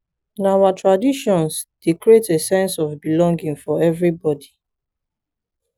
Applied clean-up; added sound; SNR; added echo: none; none; none; none.